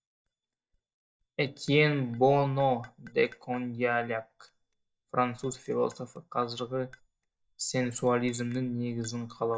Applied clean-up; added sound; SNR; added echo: neural mask model DeepFilterNet 3.